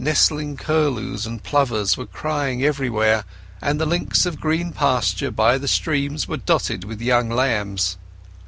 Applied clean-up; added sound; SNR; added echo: none; Bass guitar; 15 dB; none.